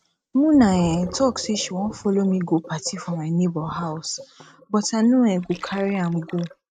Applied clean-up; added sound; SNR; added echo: neural mask model RNNoise.